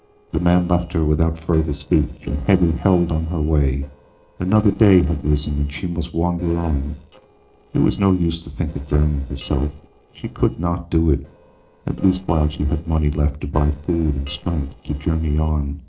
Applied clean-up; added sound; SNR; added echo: neural separator model SepFormer DNS4.